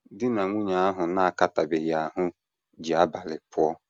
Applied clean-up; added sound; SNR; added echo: none; none; none; none.